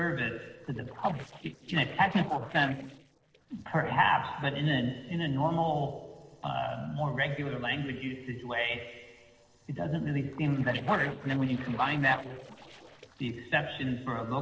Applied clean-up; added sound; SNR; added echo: neural separator model SepFormer DNS4.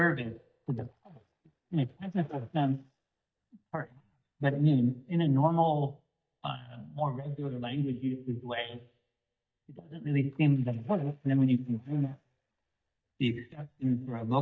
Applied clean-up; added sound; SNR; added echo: neural mask model DeepFilterNet 3.